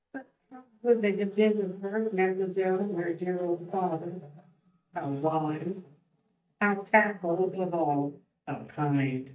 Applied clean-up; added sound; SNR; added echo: neural mask model DeepFilterNet 3.